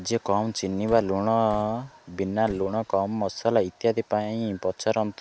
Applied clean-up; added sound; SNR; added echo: none; Slam; 20 dB; none.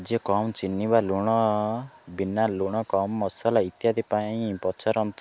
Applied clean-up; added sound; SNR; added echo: none; none; none; none.